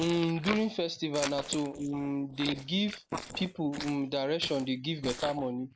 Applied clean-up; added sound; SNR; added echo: neural mask model Resemble Enhance denoiser.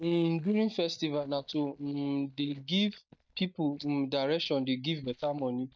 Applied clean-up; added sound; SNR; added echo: neural mask model DeepFilterNet 3.